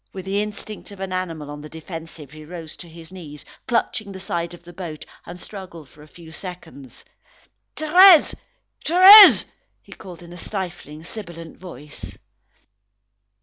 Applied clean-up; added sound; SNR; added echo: none; none; none; none.